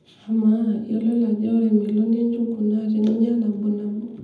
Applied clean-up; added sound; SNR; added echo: none; none; none; reverberation time 0.8 s.